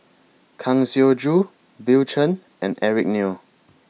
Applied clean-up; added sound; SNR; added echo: none; none; none; none.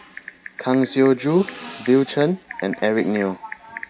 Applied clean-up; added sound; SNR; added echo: none; Typing; 15 dB; none.